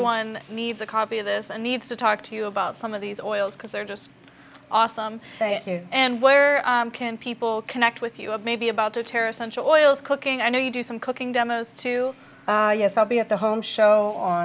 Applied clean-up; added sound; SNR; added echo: none; none; none; none.